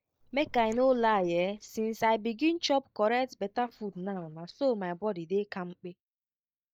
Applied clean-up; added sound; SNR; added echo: neural mask model DeepFilterNet 3.